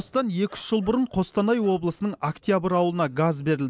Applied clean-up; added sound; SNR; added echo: none; none; none; none.